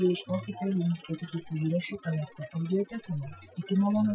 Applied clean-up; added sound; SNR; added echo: classical method Wiener filter.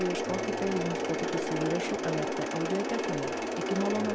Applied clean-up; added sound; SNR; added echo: none; Mechanisms; -2 dB; none.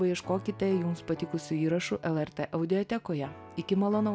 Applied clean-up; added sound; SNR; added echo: none; none; none; none.